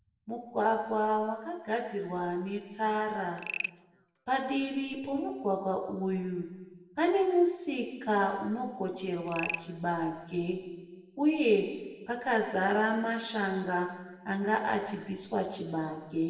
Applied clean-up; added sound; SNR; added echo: none; Frog; 12 dB; reverberation time 1.2 s.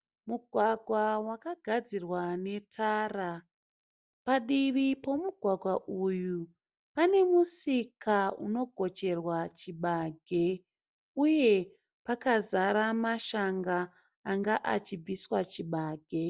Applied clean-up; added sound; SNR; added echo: none; none; none; none.